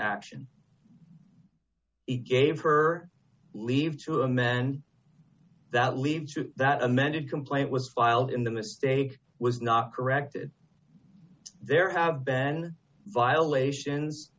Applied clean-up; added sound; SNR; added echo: none; none; none; none.